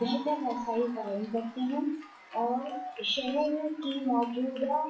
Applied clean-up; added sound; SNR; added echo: classical method WPE with log-MMSE.